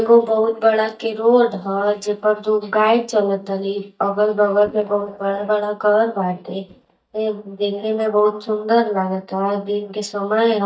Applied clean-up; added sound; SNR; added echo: neural mask model DeepFilterNet 3.